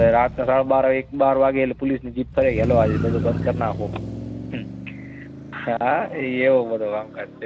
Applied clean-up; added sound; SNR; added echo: none; Motor vehicle (road); 8 dB; none.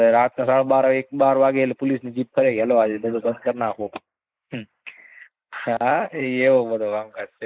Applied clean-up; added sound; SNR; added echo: neural mask model Resemble Enhance denoiser.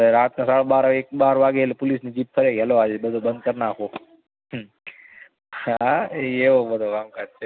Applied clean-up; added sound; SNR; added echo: none; none; none; none.